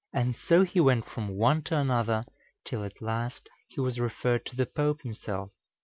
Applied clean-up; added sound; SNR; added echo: none; none; none; none.